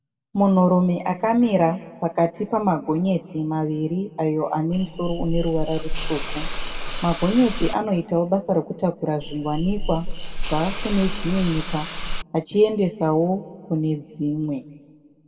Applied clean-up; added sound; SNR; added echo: none; Hiss / Insect; 2 dB; reverberation time 1.4 s.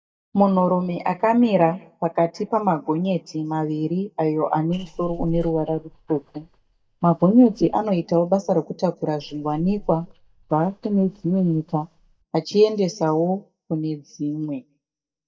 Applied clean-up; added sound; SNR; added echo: neural mask model DeepFilterNet 3.